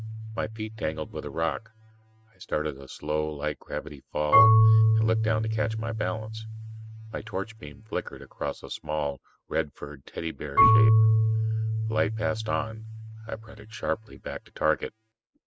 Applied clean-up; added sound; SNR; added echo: neural mask model RNNoise.